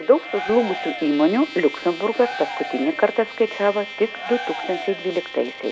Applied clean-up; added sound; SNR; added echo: none; Cheering + Trumpet; 10 dB; none.